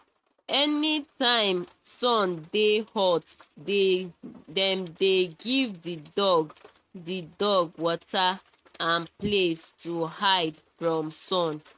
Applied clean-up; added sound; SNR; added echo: neural mask model RNNoise.